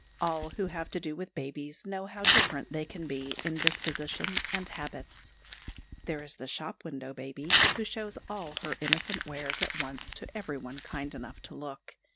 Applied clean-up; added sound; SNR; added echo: none; Crumpling, crinkling / Tearing; -4 dB; none.